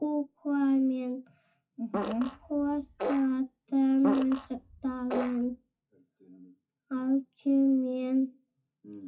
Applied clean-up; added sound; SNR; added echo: classical method WPE with log-MMSE.